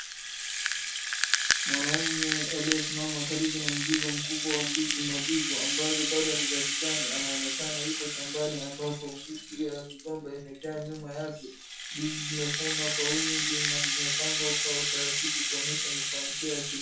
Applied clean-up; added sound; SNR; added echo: none; Rattle (instrument); -4 dB; reverberation time 0.3 s.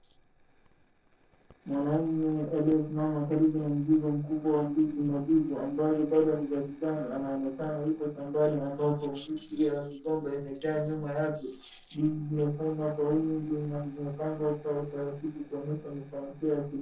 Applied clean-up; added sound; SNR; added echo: neural separator model SepFormer DNS4.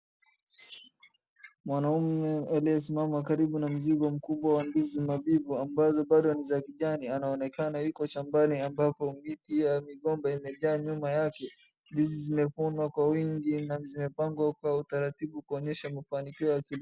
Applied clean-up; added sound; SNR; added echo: none; none; none; none.